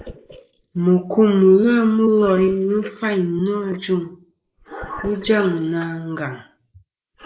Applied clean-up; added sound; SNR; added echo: neural mask model Resemble Enhance denoiser.